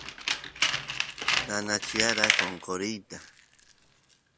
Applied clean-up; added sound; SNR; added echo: none; Tools; -3 dB; none.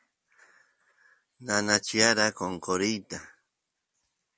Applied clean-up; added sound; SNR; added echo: none; none; none; none.